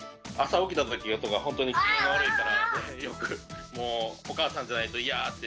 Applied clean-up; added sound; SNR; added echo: none; none; none; none.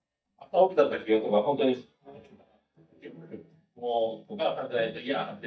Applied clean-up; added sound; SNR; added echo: neural mask model DeepFilterNet 3.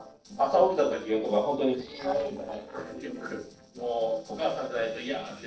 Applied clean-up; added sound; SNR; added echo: neural separator model SepFormer DNS4.